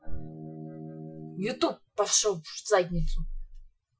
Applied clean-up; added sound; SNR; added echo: classical method Wiener filter.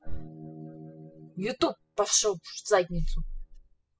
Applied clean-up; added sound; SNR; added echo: classical method spectral subtraction.